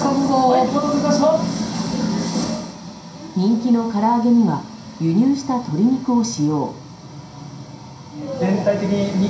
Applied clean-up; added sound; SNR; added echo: none; none; none; reverberation time 0.5 s.